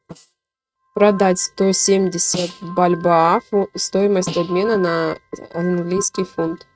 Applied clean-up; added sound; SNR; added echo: neural mask model RNNoise.